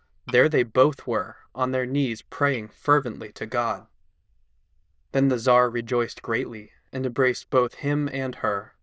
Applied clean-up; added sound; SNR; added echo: neural diffusion model UNIVERSE++.